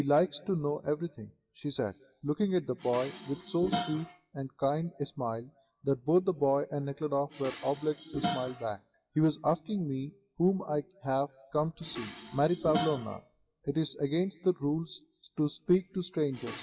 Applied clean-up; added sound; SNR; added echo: classical method WPE with log-MMSE.